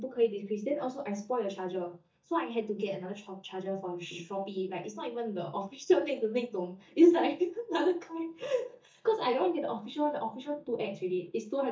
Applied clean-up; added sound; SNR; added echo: neural mask model DeepFilterNet 3.